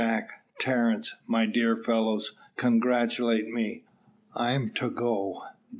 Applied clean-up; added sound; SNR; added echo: none; none; none; none.